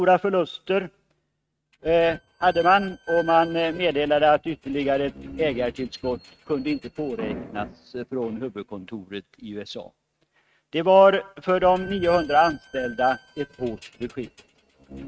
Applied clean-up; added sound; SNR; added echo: neural mask model RNNoise.